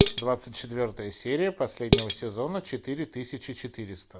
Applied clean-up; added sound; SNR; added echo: none; Dishes, pots, and pans; -4 dB; none.